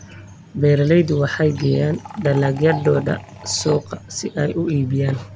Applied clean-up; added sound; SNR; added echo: none; Liquid; 17 dB; none.